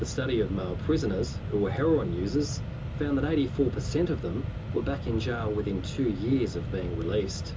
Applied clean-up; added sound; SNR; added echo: none; Mechanisms; 4 dB; reverberation time 0.2 s.